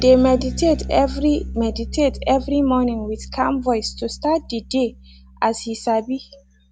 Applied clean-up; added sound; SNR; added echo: none; Bass guitar; 12 dB; none.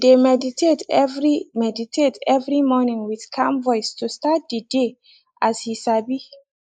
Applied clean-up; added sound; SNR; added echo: neural mask model Resemble Enhance denoiser.